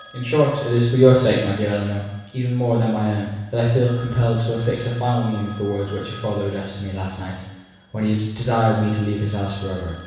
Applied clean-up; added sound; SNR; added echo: none; Telephone; 18 dB; reverberation time 1.1 s.